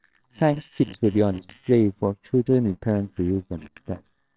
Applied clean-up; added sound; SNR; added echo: neural separator model SepFormer WHAMR!.